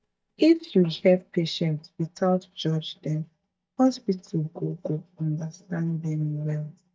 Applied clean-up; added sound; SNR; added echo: neural mask model DeepFilterNet 3.